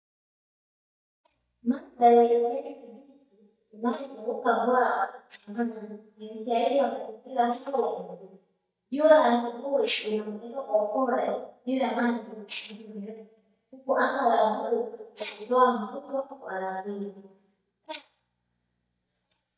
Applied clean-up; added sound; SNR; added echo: neural mask model DeepFilterNet 3.